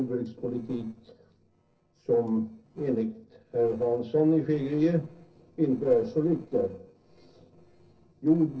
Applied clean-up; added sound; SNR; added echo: neural separator model SepFormer DNS4.